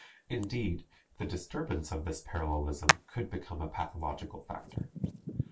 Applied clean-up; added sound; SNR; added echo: none; Hands; 1 dB; reverberation time 0.2 s.